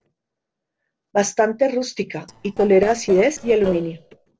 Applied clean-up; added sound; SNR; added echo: neural separator model SepFormer DNS4.